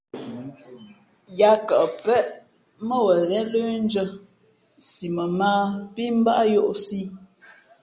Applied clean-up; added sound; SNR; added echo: none; none; none; none.